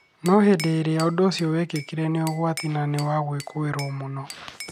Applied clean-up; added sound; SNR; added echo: none; Glass / Bell; 18 dB; none.